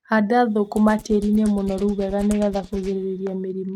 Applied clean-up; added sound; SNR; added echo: neural mask model RNNoise.